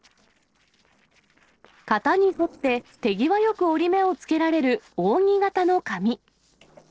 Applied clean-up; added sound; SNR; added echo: neural separator model SepFormer DNS4.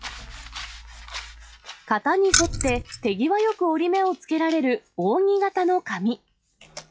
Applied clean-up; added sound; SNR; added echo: classical method log-MMSE.